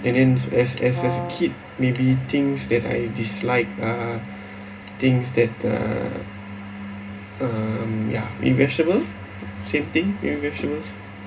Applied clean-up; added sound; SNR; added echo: none; Brass instrument; 10 dB; reverberation time 0.2 s.